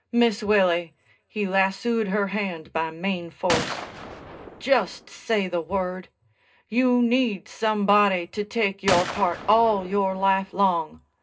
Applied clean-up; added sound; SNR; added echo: none; Gunshot, gunfire; 9 dB; reverberation time 0.2 s.